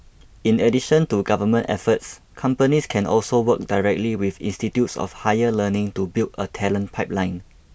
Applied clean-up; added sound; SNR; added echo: none; none; none; none.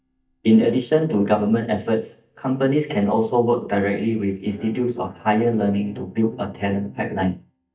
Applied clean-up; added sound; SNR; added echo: neural mask model DeepFilterNet 3.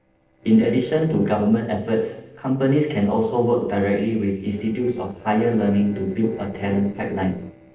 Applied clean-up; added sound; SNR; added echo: neural separator model SepFormer DNS4.